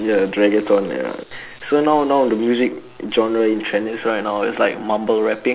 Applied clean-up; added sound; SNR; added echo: none; none; none; none.